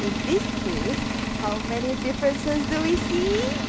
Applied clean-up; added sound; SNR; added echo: none; Engine; 0 dB; none.